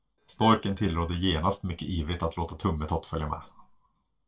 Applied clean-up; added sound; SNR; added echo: neural separator model SepFormer DNS4.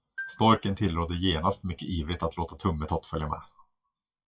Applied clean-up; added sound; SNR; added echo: classical method WPE with log-MMSE.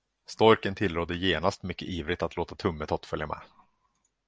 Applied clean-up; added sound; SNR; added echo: none; none; none; none.